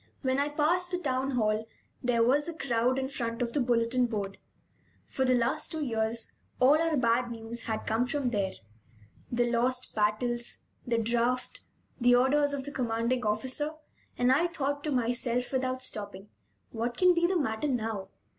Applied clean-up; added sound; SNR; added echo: none; none; none; none.